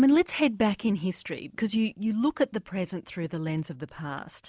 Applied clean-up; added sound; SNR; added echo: none; none; none; none.